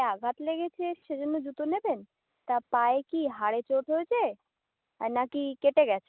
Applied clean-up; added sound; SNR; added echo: none; none; none; none.